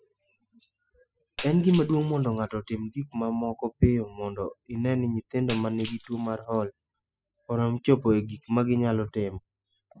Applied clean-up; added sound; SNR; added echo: classical method spectral subtraction.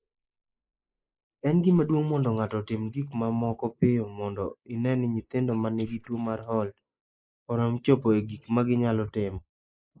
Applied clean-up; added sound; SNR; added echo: neural mask model Resemble Enhance denoiser.